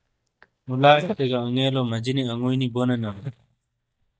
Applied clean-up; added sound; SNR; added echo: neural mask model DeepFilterNet 3.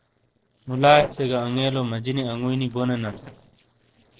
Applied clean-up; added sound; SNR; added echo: neural separator model SepFormer DNS4.